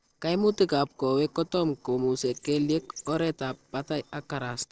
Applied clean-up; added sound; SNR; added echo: neural separator model SepFormer DNS4.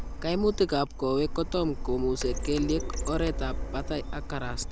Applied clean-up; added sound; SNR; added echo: none; Printer; 4 dB; none.